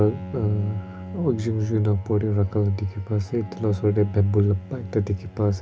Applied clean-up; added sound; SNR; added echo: none; Bowed string instrument; 15 dB; reverberation time 0.3 s.